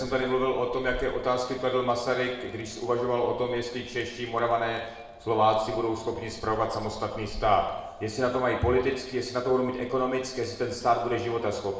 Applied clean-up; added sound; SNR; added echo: none; Animal; 18 dB; reverberation time 0.8 s.